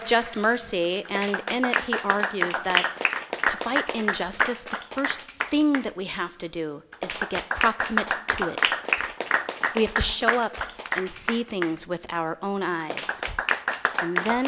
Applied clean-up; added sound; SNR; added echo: none; Applause / Clapping; 1 dB; none.